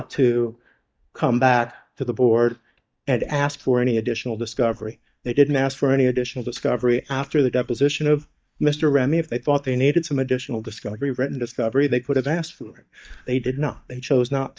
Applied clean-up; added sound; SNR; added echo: neural mask model DeepFilterNet 3.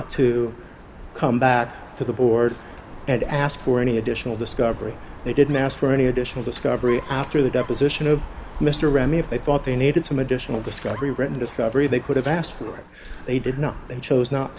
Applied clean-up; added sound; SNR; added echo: none; Dog; 15 dB; none.